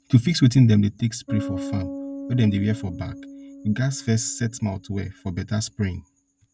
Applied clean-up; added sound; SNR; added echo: none; Bass guitar; 14 dB; none.